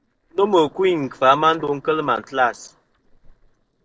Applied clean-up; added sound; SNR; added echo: neural separator model SepFormer DNS4.